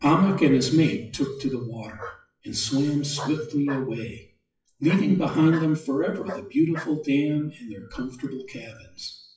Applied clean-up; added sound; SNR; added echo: classical method WPE with log-MMSE.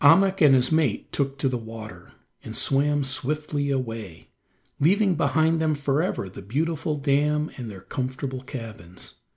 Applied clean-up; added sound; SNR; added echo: none; none; none; none.